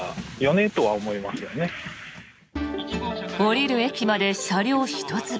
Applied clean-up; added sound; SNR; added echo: none; none; none; none.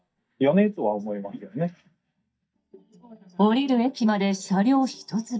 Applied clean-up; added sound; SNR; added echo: neural mask model DeepFilterNet 3.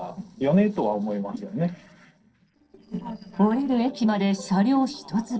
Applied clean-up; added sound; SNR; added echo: neural separator model SepFormer DNS4.